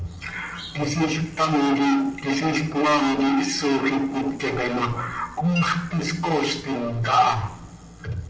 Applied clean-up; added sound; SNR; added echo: none; Chink, clink; 15 dB; reverberation time 0.7 s.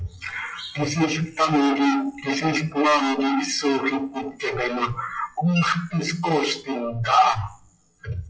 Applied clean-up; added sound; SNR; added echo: classical method WPE with log-MMSE.